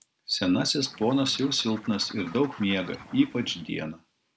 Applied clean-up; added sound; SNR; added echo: none; Bird; 18 dB; none.